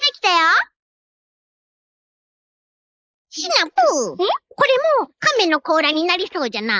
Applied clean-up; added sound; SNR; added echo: neural mask model Resemble Enhance denoiser.